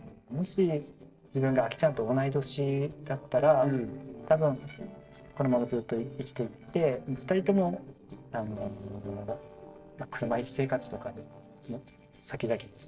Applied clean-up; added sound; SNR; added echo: neural separator model SepFormer DNS4.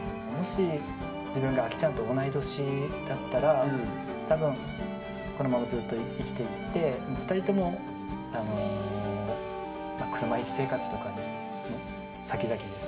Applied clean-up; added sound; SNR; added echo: none; Wind instrument, woodwind instrument; 11 dB; reverberation time 0.7 s.